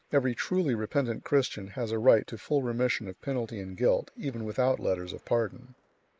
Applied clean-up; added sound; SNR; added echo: neural mask model Resemble Enhance denoiser.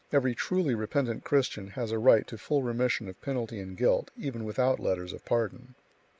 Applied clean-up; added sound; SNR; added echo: none; none; none; none.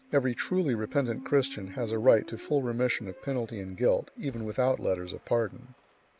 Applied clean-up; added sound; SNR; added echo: none; Squeak; 19 dB; none.